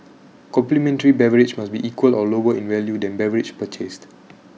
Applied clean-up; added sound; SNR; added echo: none; none; none; none.